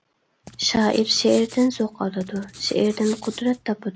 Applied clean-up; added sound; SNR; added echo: none; Writing; 20 dB; none.